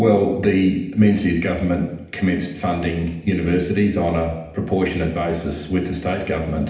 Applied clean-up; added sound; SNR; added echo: none; none; none; reverberation time 0.8 s.